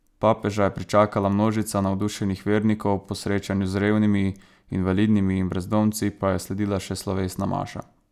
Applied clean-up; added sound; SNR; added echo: none; none; none; none.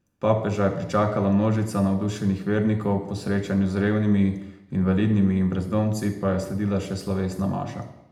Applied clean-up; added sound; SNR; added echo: none; none; none; reverberation time 0.7 s.